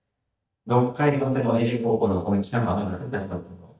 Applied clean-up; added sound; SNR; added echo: neural mask model DeepFilterNet 3.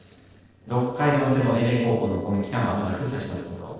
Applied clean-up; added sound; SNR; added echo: neural separator model SepFormer DNS4.